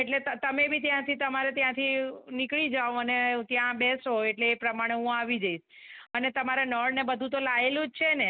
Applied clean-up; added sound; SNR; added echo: none; none; none; none.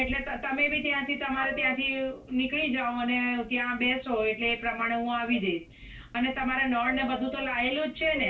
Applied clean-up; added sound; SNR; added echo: none; Meow; 15 dB; reverberation time 0.2 s.